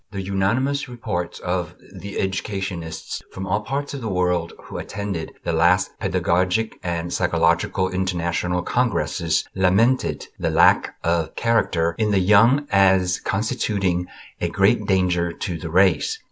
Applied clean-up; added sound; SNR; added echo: none; none; none; none.